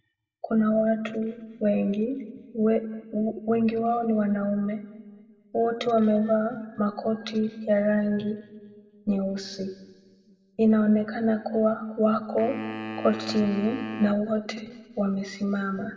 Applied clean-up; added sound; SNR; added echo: none; Wind instrument, woodwind instrument; 11 dB; reverberation time 1.3 s.